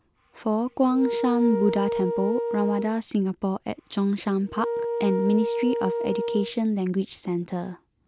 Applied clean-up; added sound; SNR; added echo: none; Wind instrument, woodwind instrument; 3 dB; none.